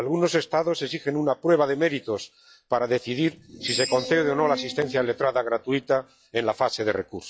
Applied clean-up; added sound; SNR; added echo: classical method log-MMSE.